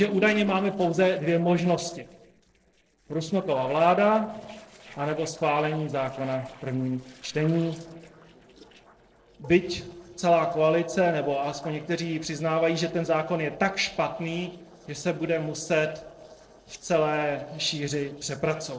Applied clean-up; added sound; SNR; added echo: neural separator model SepFormer DNS4.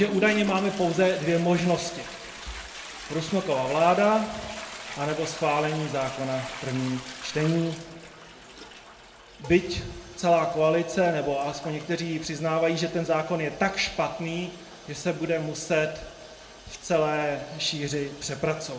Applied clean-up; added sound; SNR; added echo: none; Toilet flush; 15 dB; reverberation time 0.5 s.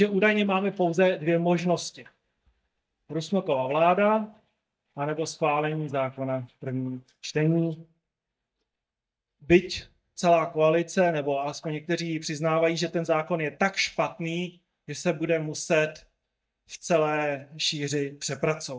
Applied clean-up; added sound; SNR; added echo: neural mask model DeepFilterNet 3.